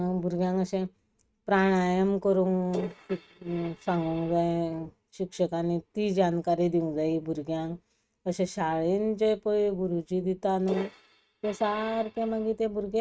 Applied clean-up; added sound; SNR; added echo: neural mask model RNNoise.